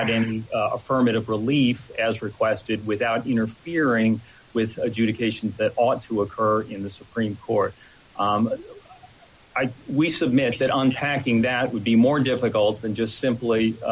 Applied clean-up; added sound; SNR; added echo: none; none; none; none.